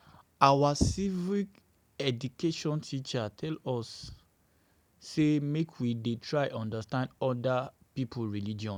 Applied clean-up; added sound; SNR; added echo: none; none; none; none.